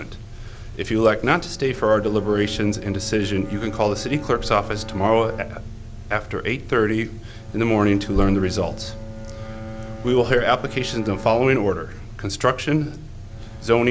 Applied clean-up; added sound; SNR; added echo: none; Bowed string instrument; 16 dB; none.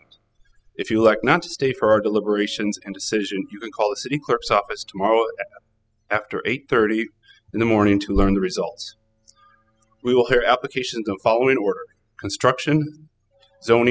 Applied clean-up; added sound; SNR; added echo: classical method spectral subtraction.